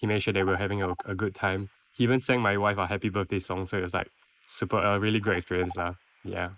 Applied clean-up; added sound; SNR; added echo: neural mask model Resemble Enhance denoiser.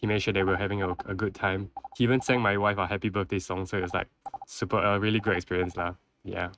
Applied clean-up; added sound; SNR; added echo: neural mask model RNNoise.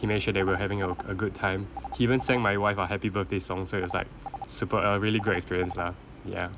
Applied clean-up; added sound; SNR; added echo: none; Telephone; 14 dB; none.